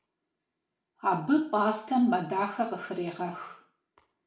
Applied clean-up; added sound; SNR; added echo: none; none; none; reverberation time 0.4 s.